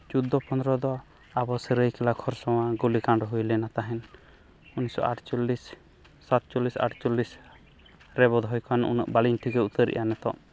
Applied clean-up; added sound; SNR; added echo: none; none; none; none.